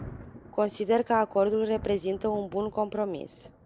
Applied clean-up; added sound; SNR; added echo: none; Thunder; 18 dB; none.